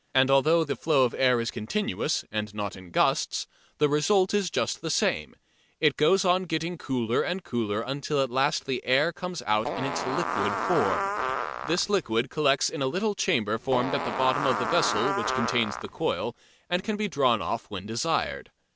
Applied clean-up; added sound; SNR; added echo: none; Fart; 3 dB; none.